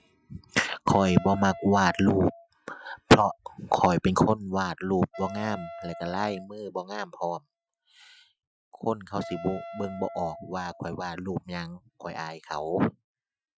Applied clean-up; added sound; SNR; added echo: classical method Wiener filter.